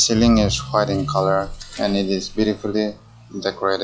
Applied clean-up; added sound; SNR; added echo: classical method log-MMSE.